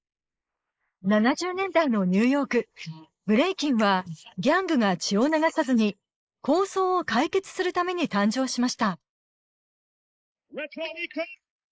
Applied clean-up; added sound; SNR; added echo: neural mask model Resemble Enhance denoiser.